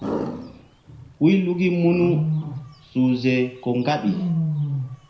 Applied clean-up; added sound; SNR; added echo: none; Wild animals; 5 dB; reverberation time 0.5 s.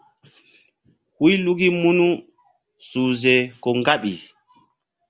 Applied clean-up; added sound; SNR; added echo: none; none; none; none.